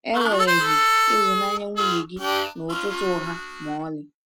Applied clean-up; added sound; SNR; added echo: none; Harmonica; -5 dB; none.